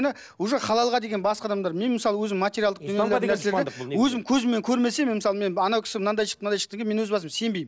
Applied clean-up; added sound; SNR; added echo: none; none; none; none.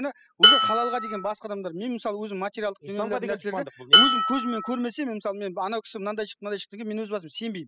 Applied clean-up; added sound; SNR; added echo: classical method spectral subtraction.